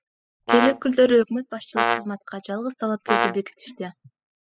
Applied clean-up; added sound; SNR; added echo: classical method spectral subtraction.